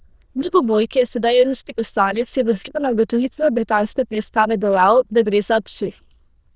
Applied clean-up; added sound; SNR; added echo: neural diffusion model UNIVERSE++.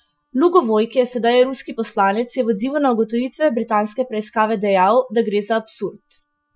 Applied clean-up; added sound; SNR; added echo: classical method Wiener filter.